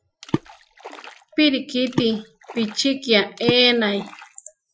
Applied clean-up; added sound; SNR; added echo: classical method Wiener filter.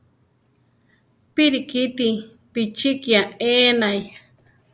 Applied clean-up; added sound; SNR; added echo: none; none; none; none.